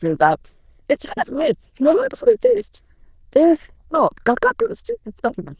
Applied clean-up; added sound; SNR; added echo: neural diffusion model UNIVERSE++.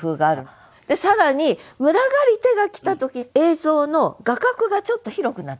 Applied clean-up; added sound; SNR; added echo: none; none; none; none.